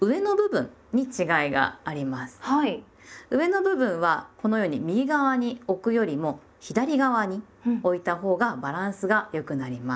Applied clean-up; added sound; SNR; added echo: none; none; none; none.